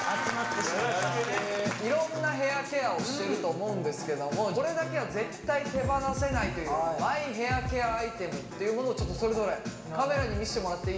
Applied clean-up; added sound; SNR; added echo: none; Musical instrument; 14 dB; reverberation time 1.2 s.